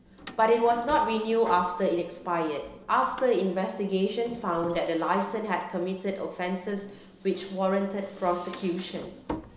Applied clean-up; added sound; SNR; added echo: none; Door; 19 dB; reverberation time 1.1 s.